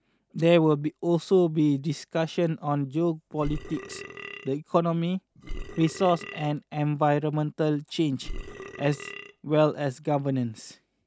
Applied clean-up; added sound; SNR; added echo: none; Burping, eructation; 11 dB; none.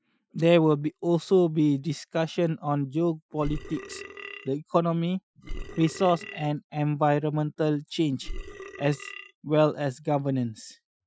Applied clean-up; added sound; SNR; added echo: classical method Wiener filter.